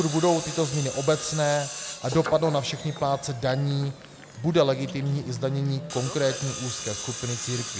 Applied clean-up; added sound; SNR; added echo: none; Tools; 10 dB; none.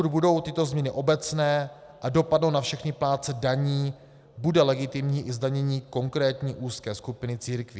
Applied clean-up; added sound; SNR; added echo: none; none; none; none.